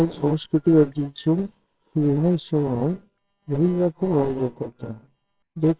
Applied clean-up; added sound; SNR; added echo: neural separator model SepFormer WHAMR!.